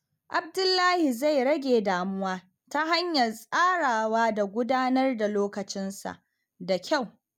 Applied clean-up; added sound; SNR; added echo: none; none; none; none.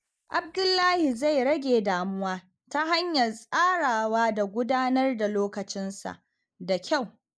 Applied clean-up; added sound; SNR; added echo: neural mask model Resemble Enhance denoiser.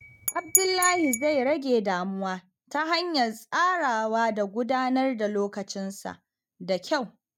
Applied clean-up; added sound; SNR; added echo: neural mask model RNNoise.